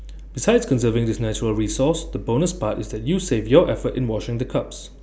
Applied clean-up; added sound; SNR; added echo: none; none; none; none.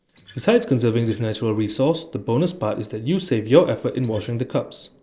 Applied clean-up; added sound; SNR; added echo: neural separator model SepFormer DNS4.